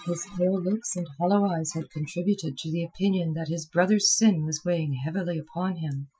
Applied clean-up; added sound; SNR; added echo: classical method Wiener filter.